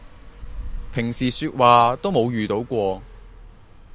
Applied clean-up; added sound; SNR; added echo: none; Car passing by; 14 dB; none.